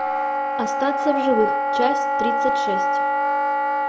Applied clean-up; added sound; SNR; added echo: none; Wind instrument, woodwind instrument; -5 dB; none.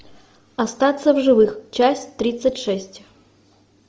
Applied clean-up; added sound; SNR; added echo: none; none; none; none.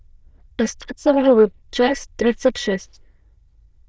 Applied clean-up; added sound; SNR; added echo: neural diffusion model UNIVERSE++.